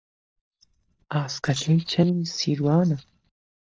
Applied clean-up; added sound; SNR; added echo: neural mask model DeepFilterNet 3.